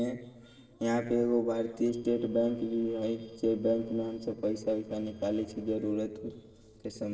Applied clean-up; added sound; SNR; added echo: neural separator model SepFormer DNS4.